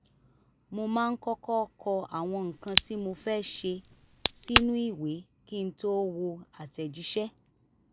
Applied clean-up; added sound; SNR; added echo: none; Crack; -2 dB; none.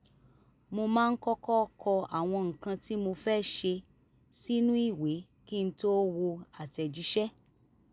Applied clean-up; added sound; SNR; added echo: none; none; none; none.